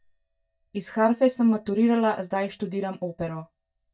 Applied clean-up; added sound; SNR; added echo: neural mask model DeepFilterNet 3.